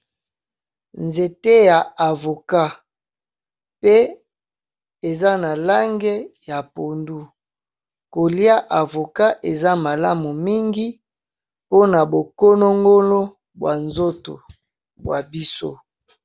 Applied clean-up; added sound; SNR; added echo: none; none; none; none.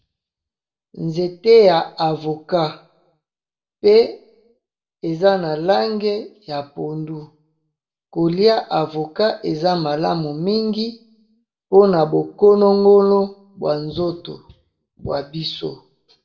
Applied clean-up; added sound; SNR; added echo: none; none; none; reverberation time 0.4 s.